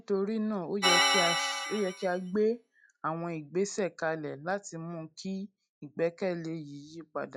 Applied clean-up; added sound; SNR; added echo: classical method log-MMSE.